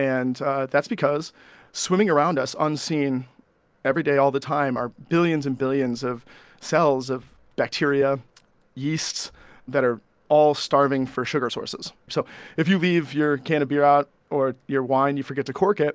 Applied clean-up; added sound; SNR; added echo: none; none; none; none.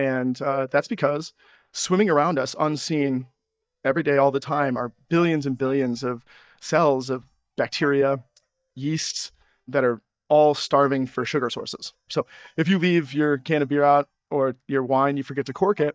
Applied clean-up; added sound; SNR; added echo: neural mask model DeepFilterNet 3.